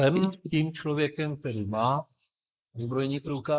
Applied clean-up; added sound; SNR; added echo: neural mask model Resemble Enhance denoiser.